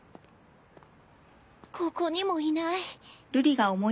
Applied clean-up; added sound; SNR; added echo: none; none; none; none.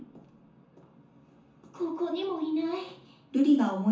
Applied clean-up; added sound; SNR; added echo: none; none; none; reverberation time 0.9 s.